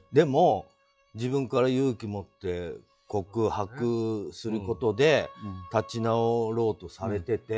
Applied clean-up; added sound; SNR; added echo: classical method log-MMSE.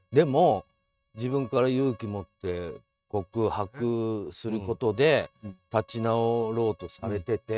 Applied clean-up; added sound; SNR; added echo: neural mask model RNNoise.